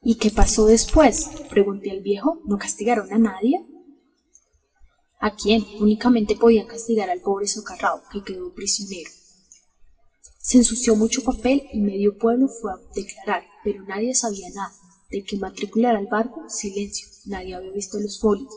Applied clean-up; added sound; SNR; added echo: classical method WPE with log-MMSE.